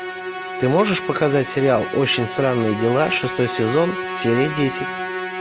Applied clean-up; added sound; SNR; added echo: none; Musical instrument; 8 dB; none.